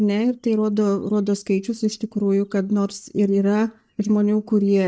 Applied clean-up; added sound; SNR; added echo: neural mask model DeepFilterNet 3.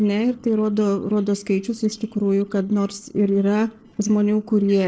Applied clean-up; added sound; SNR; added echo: neural separator model SepFormer DNS4.